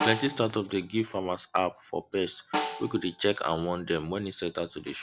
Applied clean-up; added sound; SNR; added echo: none; Snare drum; 9 dB; none.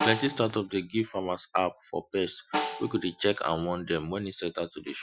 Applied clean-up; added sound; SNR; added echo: classical method Wiener filter.